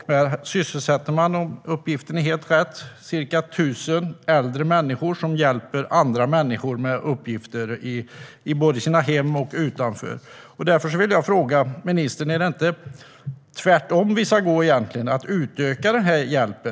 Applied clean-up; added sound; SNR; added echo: none; none; none; none.